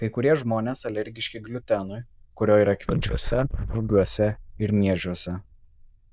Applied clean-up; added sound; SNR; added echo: neural diffusion model UNIVERSE++.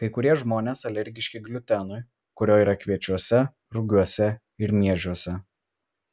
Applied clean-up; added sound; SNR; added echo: none; none; none; none.